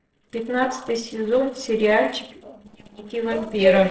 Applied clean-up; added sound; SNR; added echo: neural separator model SepFormer DNS4.